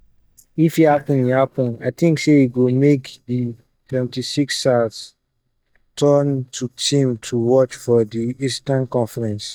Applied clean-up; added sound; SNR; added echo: neural mask model DeepFilterNet 3.